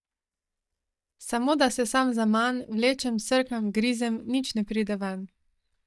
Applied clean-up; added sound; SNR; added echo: neural mask model DeepFilterNet 3.